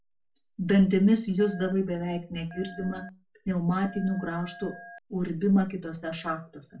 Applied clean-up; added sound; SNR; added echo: none; Telephone; 20 dB; reverberation time 0.2 s.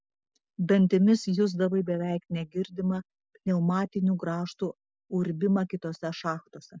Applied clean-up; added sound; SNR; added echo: none; none; none; none.